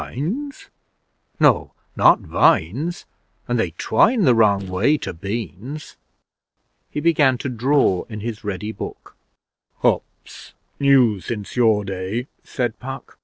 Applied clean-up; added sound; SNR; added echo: neural separator model SepFormer DNS4.